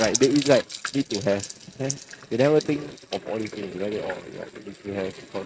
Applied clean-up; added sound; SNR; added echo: neural mask model RNNoise.